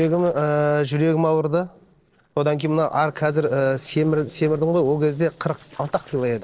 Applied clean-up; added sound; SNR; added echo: neural separator model SepFormer DNS4.